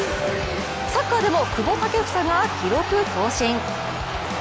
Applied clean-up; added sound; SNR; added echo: none; Wind instrument, woodwind instrument; 18 dB; none.